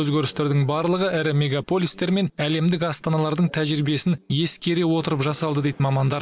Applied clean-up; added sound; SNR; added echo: none; none; none; none.